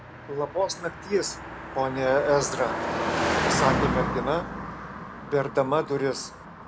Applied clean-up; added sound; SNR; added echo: none; Car passing by; 2 dB; none.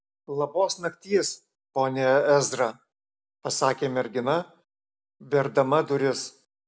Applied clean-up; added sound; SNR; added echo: none; none; none; none.